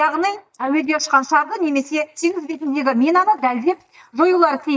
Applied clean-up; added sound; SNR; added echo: neural mask model DeepFilterNet 3.